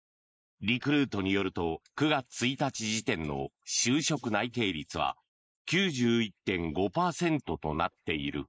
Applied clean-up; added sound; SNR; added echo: neural mask model Resemble Enhance denoiser.